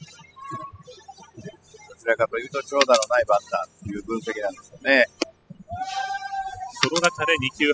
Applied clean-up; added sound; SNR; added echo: classical method spectral subtraction.